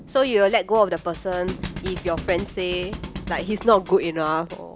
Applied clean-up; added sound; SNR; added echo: none; Thump, thud; 13 dB; none.